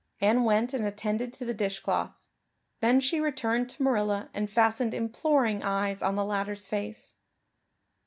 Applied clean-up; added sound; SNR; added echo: none; none; none; none.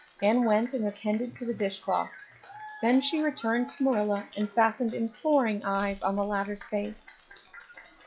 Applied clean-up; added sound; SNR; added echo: classical method log-MMSE.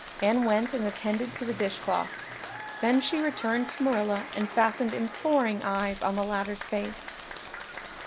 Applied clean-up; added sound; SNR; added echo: none; Applause / Crowd; 12 dB; none.